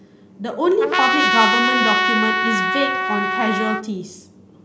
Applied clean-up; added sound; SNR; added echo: none; Trumpet; -3 dB; none.